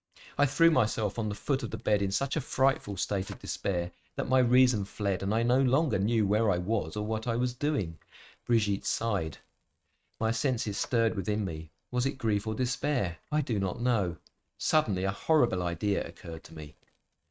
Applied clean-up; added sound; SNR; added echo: neural mask model RNNoise.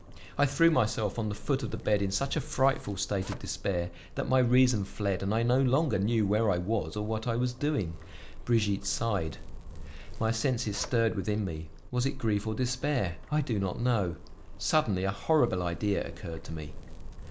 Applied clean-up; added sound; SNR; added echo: none; Zipper (clothing); 12 dB; none.